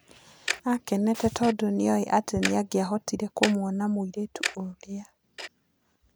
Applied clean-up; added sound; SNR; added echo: none; Tick-tock; 10 dB; none.